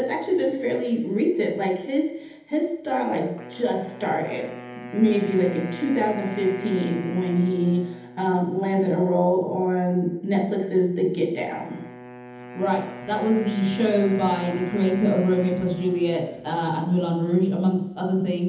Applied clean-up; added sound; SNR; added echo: none; Wind instrument, woodwind instrument; 17 dB; reverberation time 1.3 s.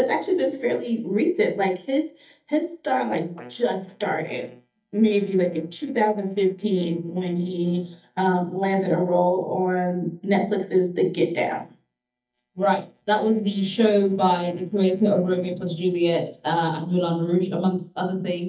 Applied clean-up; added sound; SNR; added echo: neural mask model DeepFilterNet 3.